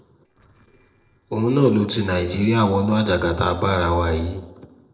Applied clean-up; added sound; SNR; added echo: neural separator model SepFormer DNS4.